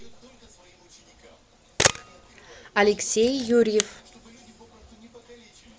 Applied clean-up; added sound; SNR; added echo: none; Camera; 3 dB; none.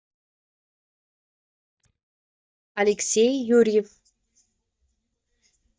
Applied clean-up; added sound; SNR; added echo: neural mask model DeepFilterNet 3.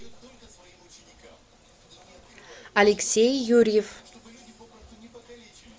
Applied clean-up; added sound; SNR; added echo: none; none; none; none.